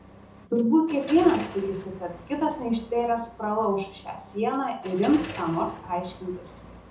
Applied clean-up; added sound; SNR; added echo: none; Car; 16 dB; reverberation time 0.5 s.